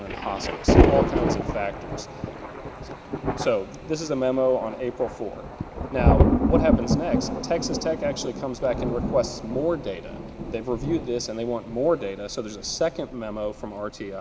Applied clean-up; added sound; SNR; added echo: none; Thunder; -2 dB; none.